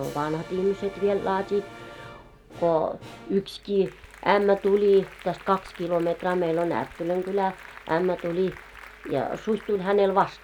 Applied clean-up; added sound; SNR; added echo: none; Applause; 19 dB; none.